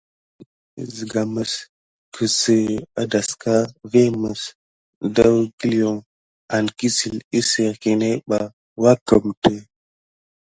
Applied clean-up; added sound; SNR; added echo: none; none; none; none.